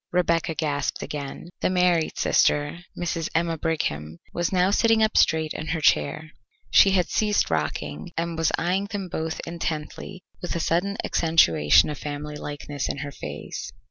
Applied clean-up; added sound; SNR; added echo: none; none; none; none.